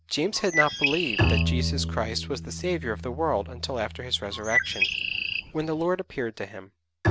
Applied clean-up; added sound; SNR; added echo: none; Bird + Bowed string instrument; -1 dB; none.